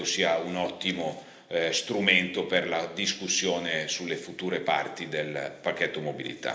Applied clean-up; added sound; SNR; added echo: none; none; none; reverberation time 0.8 s.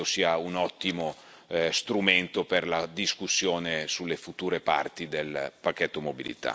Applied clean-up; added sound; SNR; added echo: none; none; none; none.